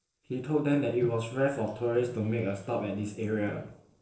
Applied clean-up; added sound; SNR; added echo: neural separator model SepFormer DNS4.